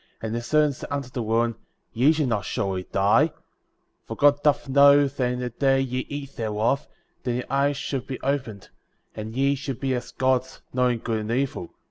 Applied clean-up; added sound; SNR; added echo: none; none; none; none.